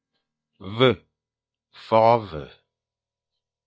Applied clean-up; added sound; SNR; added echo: neural mask model DeepFilterNet 3.